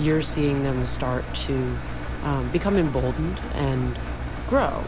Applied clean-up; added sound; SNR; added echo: none; Engine; 4 dB; none.